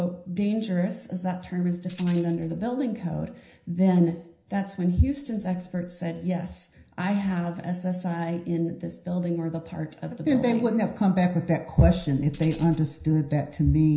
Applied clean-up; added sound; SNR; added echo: none; Tambourine; 8 dB; reverberation time 0.5 s.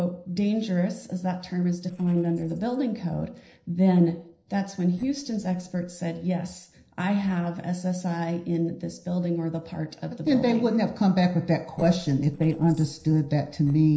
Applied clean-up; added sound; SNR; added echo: neural separator model SepFormer DNS4.